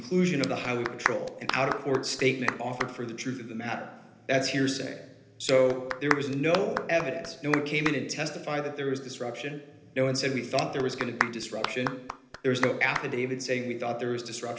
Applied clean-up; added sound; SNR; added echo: none; Clapping; 7 dB; reverberation time 0.8 s.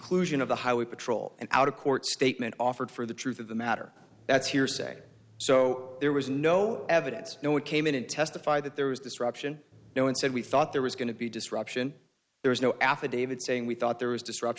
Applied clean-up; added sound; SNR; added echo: none; none; none; none.